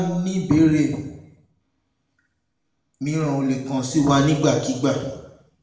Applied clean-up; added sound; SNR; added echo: none; none; none; reverberation time 0.8 s.